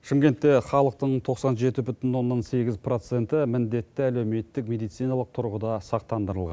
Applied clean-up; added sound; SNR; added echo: none; none; none; none.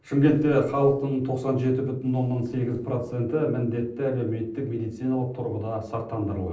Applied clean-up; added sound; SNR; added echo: neural separator model SepFormer DNS4.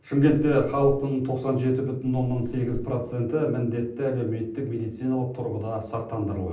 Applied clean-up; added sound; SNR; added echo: none; Wind; 12 dB; reverberation time 0.6 s.